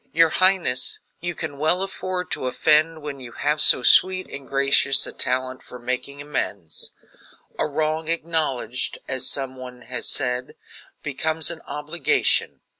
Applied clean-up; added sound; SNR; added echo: none; none; none; none.